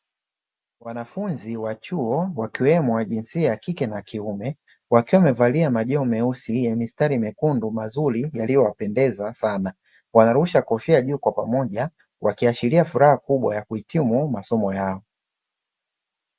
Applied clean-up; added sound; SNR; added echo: none; none; none; none.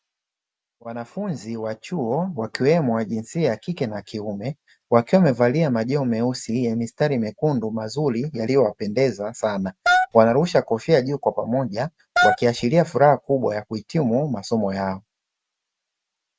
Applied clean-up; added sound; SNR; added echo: none; Wind instrument, woodwind instrument; 0 dB; none.